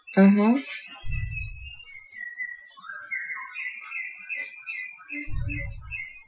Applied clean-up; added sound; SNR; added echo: classical method Wiener filter.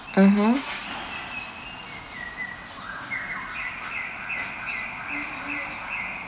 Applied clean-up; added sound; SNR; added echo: none; none; none; none.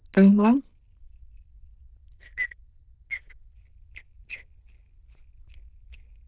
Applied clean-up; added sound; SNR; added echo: neural diffusion model UNIVERSE++.